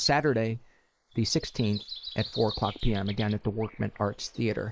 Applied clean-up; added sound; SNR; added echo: neural mask model Resemble Enhance denoiser.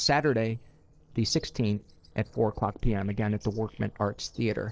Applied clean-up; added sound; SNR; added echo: neural separator model SepFormer DNS4.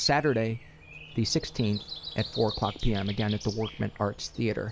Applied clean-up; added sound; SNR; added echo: none; Breathing; 14 dB; none.